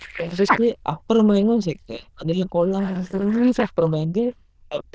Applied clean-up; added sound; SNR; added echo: neural diffusion model UNIVERSE++.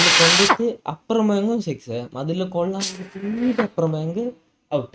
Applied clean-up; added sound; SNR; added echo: neural mask model RNNoise.